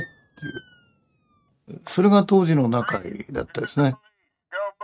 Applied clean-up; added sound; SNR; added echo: neural mask model RNNoise.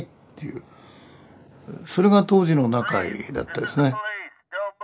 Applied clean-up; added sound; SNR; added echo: neural mask model Resemble Enhance denoiser.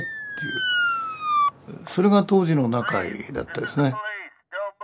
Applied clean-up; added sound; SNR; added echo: none; Motor vehicle (road) / Siren; 4 dB; none.